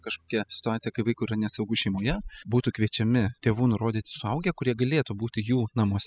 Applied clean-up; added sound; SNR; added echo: classical method spectral subtraction.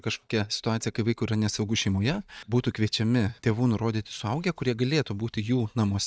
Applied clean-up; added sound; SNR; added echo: neural mask model DeepFilterNet 3.